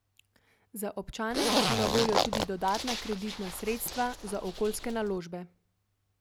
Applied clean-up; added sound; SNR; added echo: none; Zipper (clothing); -2 dB; none.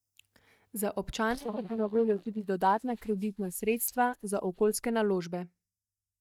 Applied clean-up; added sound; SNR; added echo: neural mask model DeepFilterNet 3.